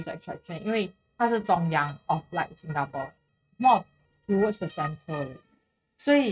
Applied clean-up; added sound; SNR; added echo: neural mask model RNNoise.